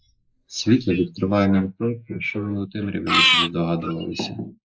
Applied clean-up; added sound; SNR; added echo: neural mask model Resemble Enhance denoiser.